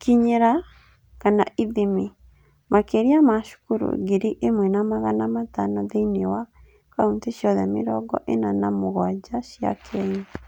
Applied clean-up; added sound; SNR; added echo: none; none; none; none.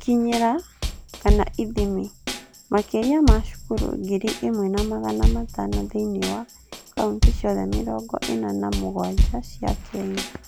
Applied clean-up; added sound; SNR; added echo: none; Drum kit; 0 dB; none.